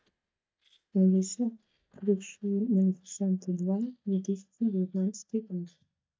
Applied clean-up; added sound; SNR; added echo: neural mask model DeepFilterNet 3.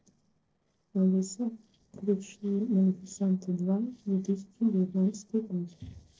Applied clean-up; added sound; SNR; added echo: neural separator model SepFormer DNS4.